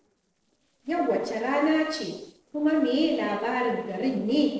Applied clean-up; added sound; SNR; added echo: neural separator model SepFormer DNS4.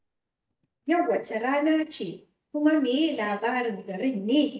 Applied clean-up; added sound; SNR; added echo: neural mask model DeepFilterNet 3.